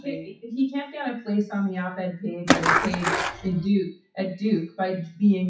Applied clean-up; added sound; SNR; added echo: classical method WPE with log-MMSE.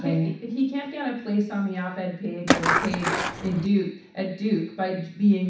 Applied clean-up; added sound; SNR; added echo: none; Skateboard; -2 dB; reverberation time 0.7 s.